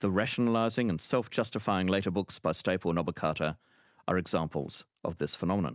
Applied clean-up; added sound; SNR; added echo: none; none; none; none.